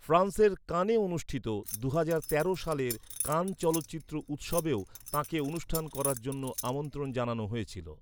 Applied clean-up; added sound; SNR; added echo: none; Keys jangling; 11 dB; none.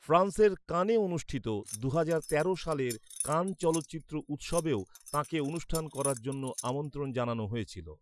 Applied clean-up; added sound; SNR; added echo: classical method Wiener filter.